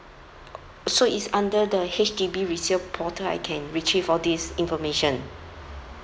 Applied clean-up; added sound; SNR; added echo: none; none; none; none.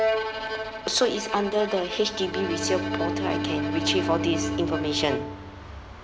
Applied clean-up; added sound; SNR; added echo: none; Bowed string instrument + Bowed string instrument; 2 dB; none.